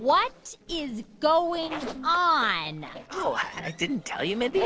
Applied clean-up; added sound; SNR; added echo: neural separator model SepFormer DNS4.